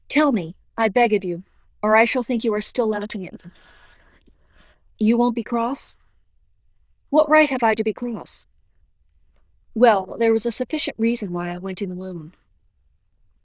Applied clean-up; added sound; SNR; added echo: neural diffusion model UNIVERSE++.